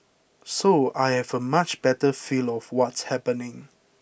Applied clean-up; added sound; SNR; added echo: none; none; none; none.